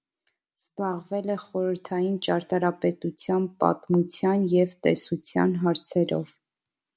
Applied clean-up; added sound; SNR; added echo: none; none; none; none.